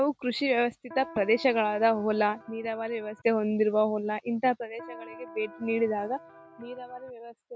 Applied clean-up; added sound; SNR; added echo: none; Electric guitar; 18 dB; none.